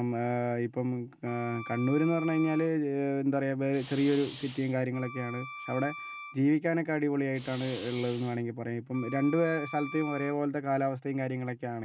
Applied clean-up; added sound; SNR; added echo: none; Fire + Wind instrument, woodwind instrument; 15 dB; none.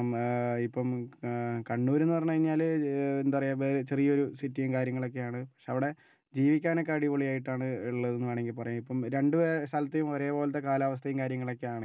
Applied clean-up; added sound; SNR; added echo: none; none; none; none.